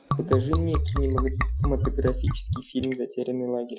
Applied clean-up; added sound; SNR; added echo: classical method Wiener filter.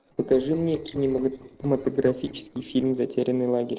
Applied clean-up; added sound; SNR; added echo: neural separator model SepFormer DNS4.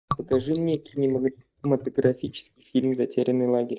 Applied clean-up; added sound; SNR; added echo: neural mask model DeepFilterNet 3.